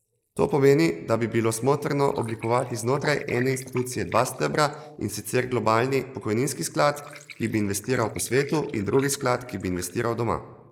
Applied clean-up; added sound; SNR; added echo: neural mask model Resemble Enhance denoiser.